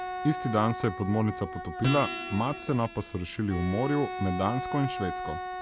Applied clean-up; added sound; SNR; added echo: none; Acoustic guitar + Wind instrument, woodwind instrument; 6 dB; none.